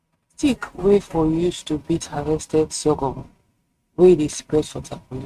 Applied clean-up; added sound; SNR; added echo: neural mask model RNNoise.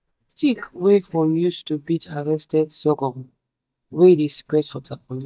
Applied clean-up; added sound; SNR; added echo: neural mask model DeepFilterNet 3.